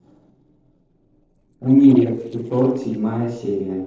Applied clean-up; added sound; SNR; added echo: neural separator model SepFormer DNS4.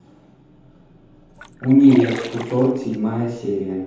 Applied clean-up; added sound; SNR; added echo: none; Splash, splatter; 16 dB; reverberation time 0.8 s.